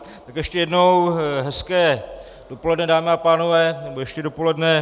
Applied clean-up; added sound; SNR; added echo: none; none; none; none.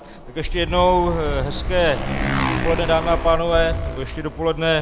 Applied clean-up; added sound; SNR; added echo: none; Motorcycle; 3 dB; none.